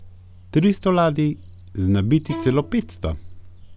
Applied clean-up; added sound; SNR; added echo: none; Bowed string instrument + Cricket; 15 dB; none.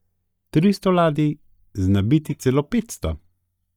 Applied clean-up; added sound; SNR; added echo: neural mask model DeepFilterNet 3.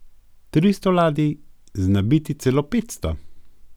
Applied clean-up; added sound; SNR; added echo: none; none; none; none.